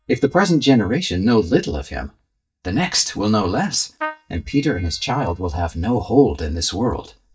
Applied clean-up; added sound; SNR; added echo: neural mask model DeepFilterNet 3.